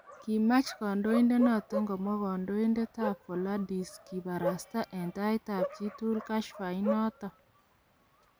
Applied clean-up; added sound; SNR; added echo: none; Bark; 10 dB; none.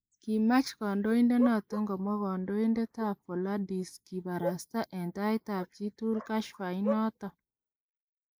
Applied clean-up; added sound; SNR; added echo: neural mask model Resemble Enhance denoiser.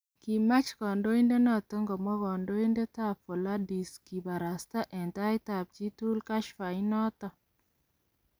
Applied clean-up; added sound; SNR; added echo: none; none; none; none.